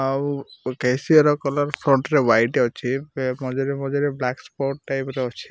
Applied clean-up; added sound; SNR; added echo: none; none; none; none.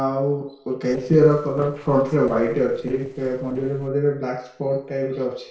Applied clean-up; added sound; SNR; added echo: neural separator model SepFormer DNS4.